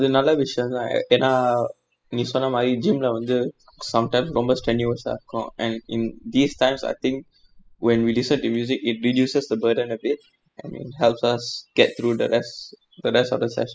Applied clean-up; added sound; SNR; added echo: classical method spectral subtraction.